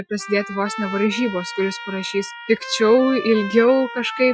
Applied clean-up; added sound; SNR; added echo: classical method Wiener filter.